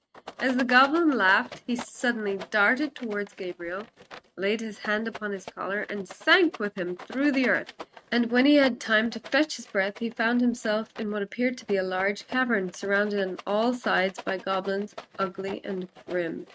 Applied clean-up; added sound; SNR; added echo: neural mask model RNNoise.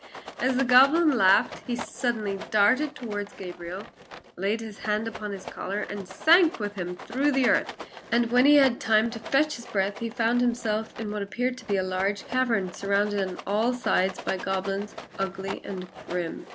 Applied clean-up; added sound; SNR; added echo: none; Rattle; 15 dB; none.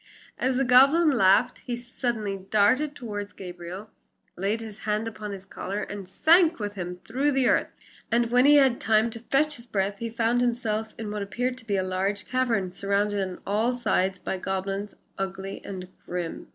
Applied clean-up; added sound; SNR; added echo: none; none; none; none.